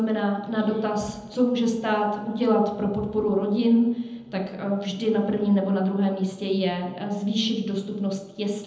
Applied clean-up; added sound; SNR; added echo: none; none; none; reverberation time 0.8 s.